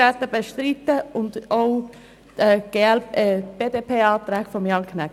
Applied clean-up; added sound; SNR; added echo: none; none; none; none.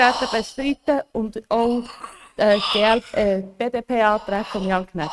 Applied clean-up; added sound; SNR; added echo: neural mask model RNNoise.